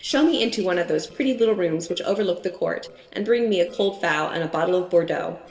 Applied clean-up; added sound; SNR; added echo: neural separator model SepFormer DNS4.